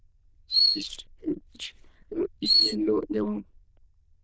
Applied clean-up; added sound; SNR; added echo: neural diffusion model UNIVERSE++.